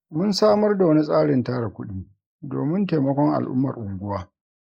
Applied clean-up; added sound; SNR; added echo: neural mask model Resemble Enhance denoiser.